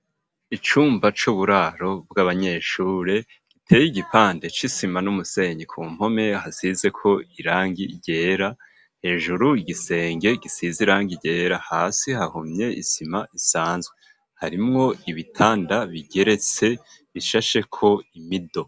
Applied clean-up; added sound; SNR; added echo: none; none; none; none.